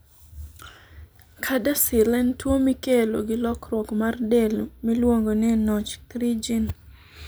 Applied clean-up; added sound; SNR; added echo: none; none; none; none.